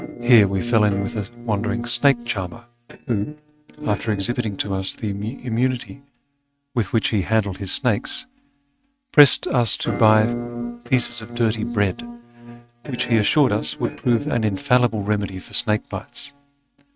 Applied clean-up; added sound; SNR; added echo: neural mask model RNNoise.